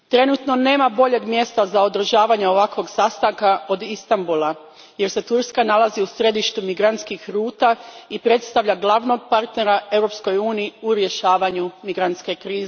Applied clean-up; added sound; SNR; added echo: none; none; none; none.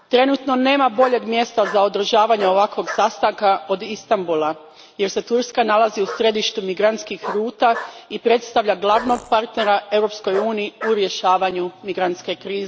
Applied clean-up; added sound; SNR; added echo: none; Bark + Fart; 16 dB; none.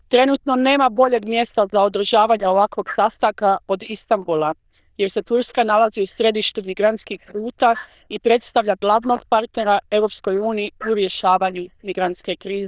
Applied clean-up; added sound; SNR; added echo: neural diffusion model UNIVERSE++.